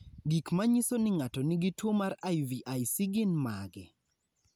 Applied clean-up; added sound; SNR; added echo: none; none; none; none.